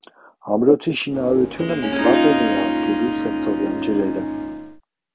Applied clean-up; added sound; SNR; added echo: none; Harp; 0 dB; none.